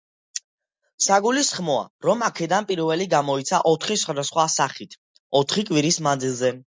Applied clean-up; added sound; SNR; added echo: none; none; none; none.